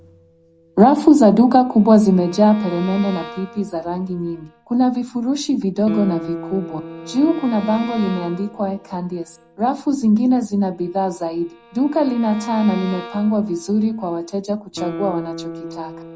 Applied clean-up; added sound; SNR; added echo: none; Guitar + Bowed string instrument; 16 dB; none.